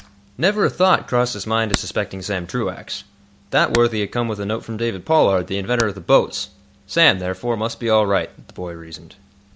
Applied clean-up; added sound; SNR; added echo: none; Hammer; 16 dB; none.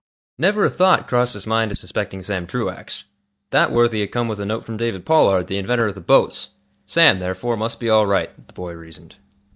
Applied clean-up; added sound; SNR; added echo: neural mask model DeepFilterNet 3.